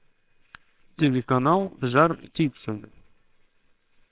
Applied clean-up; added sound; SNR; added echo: neural separator model SepFormer WHAMR!.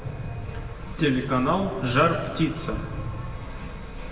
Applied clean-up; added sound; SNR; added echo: none; Printer; 13 dB; reverberation time 1.8 s.